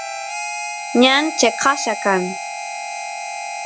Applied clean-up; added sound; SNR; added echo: none; Harmonica; 7 dB; none.